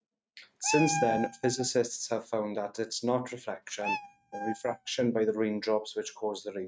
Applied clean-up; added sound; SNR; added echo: neural mask model RNNoise.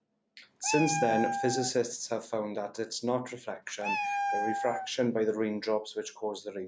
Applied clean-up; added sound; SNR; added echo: none; Meow; 4 dB; none.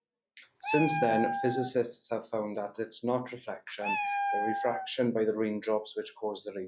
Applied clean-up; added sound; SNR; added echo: classical method log-MMSE.